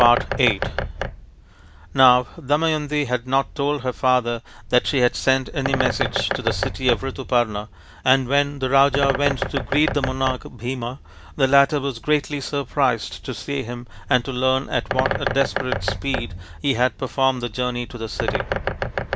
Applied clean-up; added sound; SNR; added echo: none; Bird; 7 dB; none.